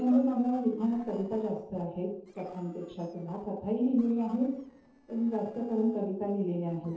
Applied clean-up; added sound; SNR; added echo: neural separator model SepFormer DNS4.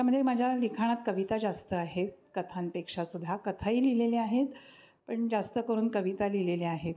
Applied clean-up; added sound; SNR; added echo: none; none; none; none.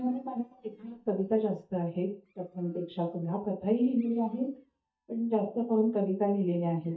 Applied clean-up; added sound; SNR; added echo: neural mask model DeepFilterNet 3.